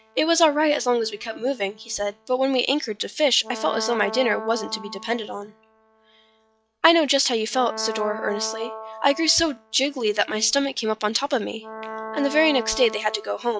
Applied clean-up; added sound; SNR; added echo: classical method log-MMSE.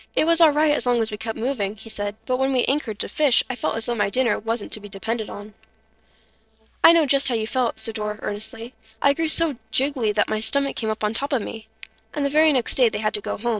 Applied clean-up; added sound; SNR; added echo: neural separator model SepFormer DNS4.